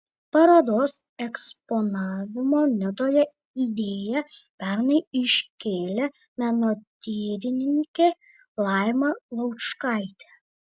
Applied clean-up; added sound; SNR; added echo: none; none; none; none.